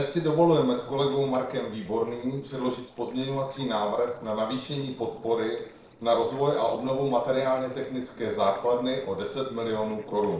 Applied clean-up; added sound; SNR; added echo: neural separator model SepFormer DNS4.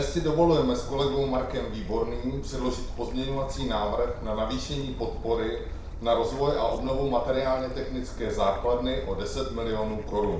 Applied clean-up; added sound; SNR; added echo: none; Stream / Bird; 7 dB; reverberation time 0.6 s.